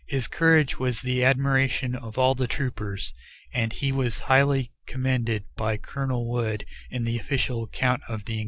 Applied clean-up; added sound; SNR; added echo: none; none; none; none.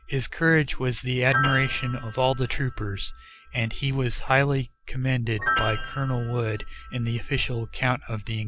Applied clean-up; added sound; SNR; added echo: none; Piano; 9 dB; none.